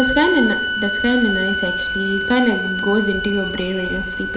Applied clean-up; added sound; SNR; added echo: none; Bowed string instrument; 3 dB; reverberation time 1.7 s.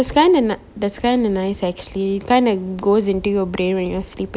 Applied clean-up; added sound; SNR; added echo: none; none; none; none.